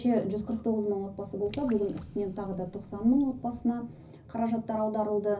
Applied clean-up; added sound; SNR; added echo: none; Drip / Water; 19 dB; reverberation time 0.4 s.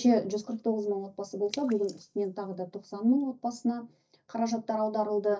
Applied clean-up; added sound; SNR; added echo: neural mask model DeepFilterNet 3.